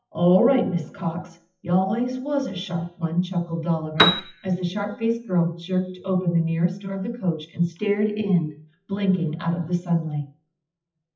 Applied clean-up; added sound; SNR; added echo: classical method WPE with log-MMSE.